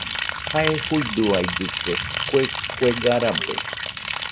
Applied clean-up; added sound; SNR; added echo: none; Liquid; 4 dB; none.